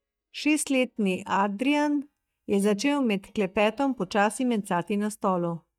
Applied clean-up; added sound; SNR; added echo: neural mask model DeepFilterNet 3.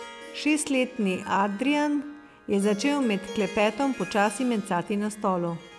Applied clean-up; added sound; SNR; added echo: none; Harp; 17 dB; none.